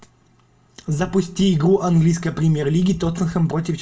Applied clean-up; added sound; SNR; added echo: none; none; none; reverberation time 0.2 s.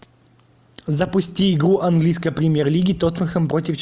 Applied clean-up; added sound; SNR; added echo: none; none; none; none.